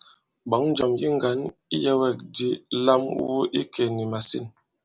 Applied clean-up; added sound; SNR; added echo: none; none; none; none.